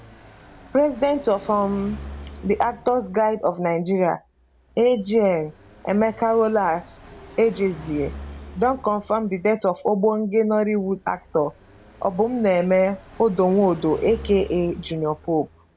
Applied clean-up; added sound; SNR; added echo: none; Car passing by; 19 dB; none.